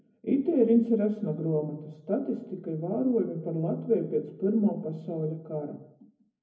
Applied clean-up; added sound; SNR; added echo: none; none; none; reverberation time 0.3 s.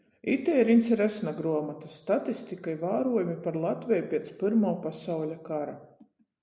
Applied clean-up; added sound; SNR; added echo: none; none; none; none.